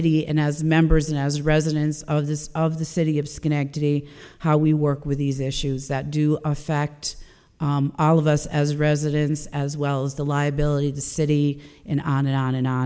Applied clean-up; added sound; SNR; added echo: none; none; none; none.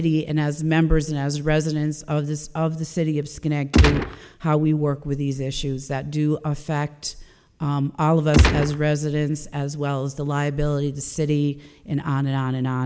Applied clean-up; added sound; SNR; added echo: none; Gunshot, gunfire; -4 dB; none.